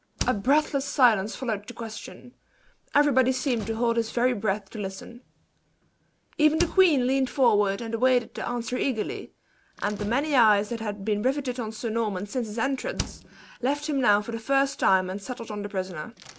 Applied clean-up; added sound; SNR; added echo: none; Slam; 18 dB; none.